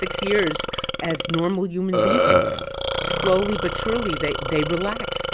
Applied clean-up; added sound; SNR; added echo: none; Burping, eructation; -1 dB; none.